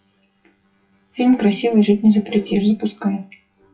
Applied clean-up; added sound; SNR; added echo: classical method WPE with log-MMSE.